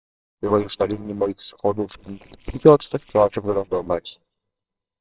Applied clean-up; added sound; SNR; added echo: neural separator model SepFormer WHAMR!.